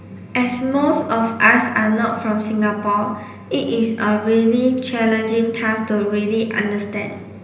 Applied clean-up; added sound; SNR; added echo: none; none; none; reverberation time 1.0 s.